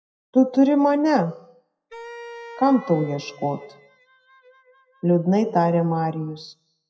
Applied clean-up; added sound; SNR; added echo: classical method WPE with log-MMSE.